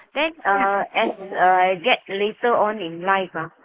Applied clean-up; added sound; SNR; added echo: neural mask model Resemble Enhance denoiser.